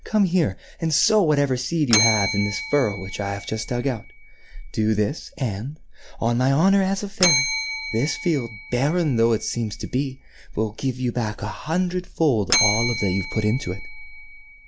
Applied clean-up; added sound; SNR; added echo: none; Bell; 7 dB; none.